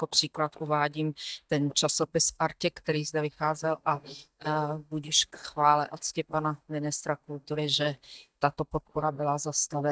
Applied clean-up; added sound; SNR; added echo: neural mask model DeepFilterNet 3.